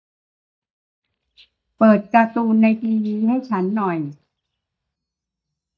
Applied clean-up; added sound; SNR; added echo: neural mask model DeepFilterNet 3.